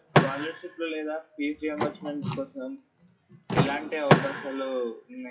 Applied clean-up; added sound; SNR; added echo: classical method WPE with log-MMSE.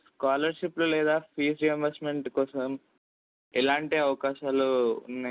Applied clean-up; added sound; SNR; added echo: none; none; none; none.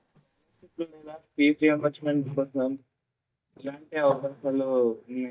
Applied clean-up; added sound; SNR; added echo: neural mask model DeepFilterNet 3.